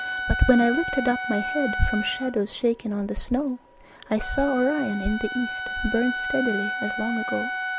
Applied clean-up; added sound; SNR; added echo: none; Wind instrument, woodwind instrument; 6 dB; none.